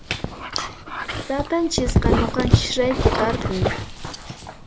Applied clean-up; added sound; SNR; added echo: none; Dog; -4 dB; none.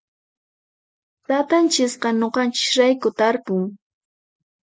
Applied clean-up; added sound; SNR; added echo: none; none; none; none.